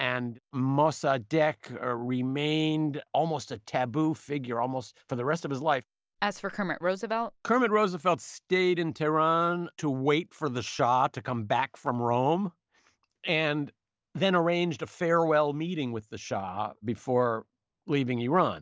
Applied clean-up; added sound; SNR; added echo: none; none; none; none.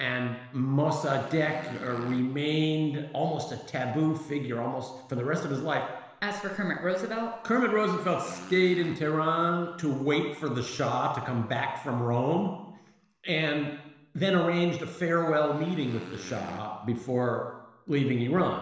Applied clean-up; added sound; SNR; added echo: none; Motorcycle; 19 dB; reverberation time 1.1 s.